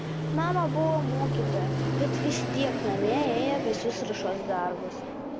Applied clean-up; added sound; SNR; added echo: none; Fixed-wing aircraft, airplane; -1 dB; none.